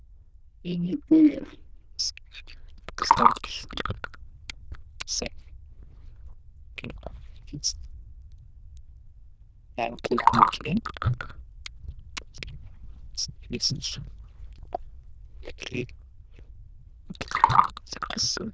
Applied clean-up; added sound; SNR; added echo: neural diffusion model UNIVERSE++.